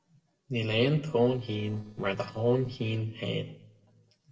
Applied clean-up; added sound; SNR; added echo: neural separator model SepFormer DNS4.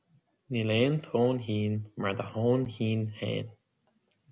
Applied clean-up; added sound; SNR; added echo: none; none; none; none.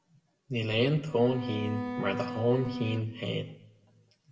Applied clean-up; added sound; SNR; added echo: none; Bowed string instrument; 6 dB; reverberation time 0.6 s.